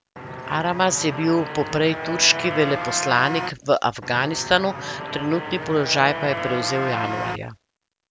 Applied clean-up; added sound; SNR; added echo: none; Motorcycle; 7 dB; none.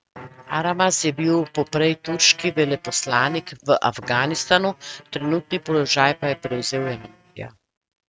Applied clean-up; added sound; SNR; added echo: neural mask model RNNoise.